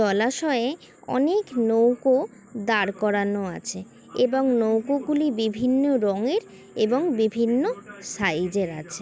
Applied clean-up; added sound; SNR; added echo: none; none; none; none.